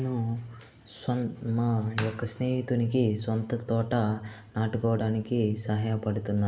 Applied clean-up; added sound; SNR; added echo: none; none; none; none.